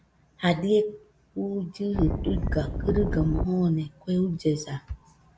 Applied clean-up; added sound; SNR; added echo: none; Wind; 0 dB; none.